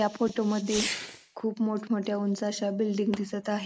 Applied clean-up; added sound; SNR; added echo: none; Fireworks; 12 dB; none.